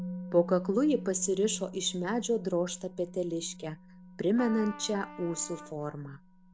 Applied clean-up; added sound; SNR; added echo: none; Musical instrument + Trumpet; 13 dB; none.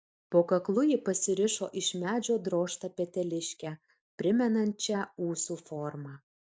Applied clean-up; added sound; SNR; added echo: none; none; none; none.